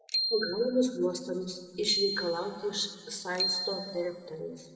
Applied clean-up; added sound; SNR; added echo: none; Bicycle bell; 4 dB; reverberation time 1.9 s.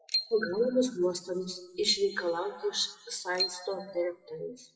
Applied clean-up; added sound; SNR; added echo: classical method WPE with log-MMSE.